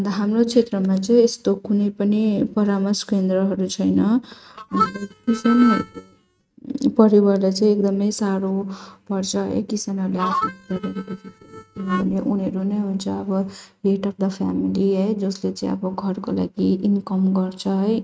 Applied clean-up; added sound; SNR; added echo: neural mask model RNNoise.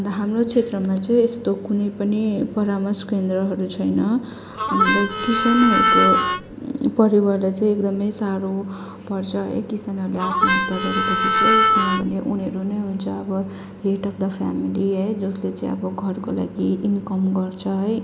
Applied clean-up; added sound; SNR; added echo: none; Harmonica; -3 dB; none.